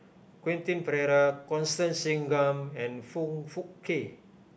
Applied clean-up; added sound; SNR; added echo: none; none; none; none.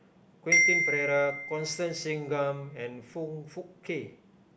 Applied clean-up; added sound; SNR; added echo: none; Marimba, xylophone; -2 dB; none.